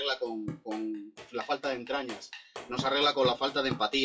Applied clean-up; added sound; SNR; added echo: classical method WPE with log-MMSE.